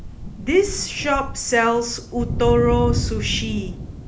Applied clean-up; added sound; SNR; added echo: none; Thunder; 5 dB; none.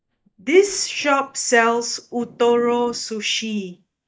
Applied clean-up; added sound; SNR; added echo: neural mask model DeepFilterNet 3.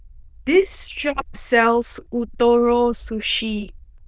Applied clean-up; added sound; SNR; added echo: neural diffusion model UNIVERSE++.